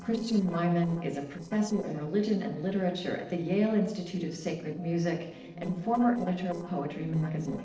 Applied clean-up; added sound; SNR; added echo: neural separator model SepFormer DNS4.